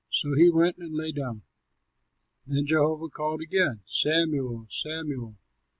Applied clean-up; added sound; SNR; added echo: none; none; none; none.